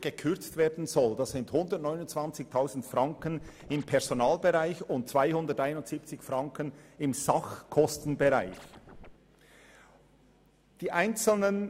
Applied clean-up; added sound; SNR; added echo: none; Scratching (performance technique); 20 dB; none.